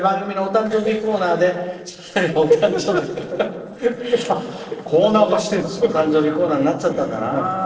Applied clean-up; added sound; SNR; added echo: neural separator model SepFormer DNS4.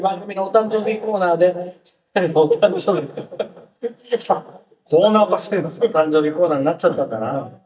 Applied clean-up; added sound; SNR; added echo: neural mask model DeepFilterNet 3.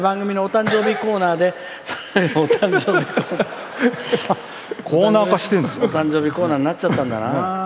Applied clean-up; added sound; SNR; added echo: none; none; none; none.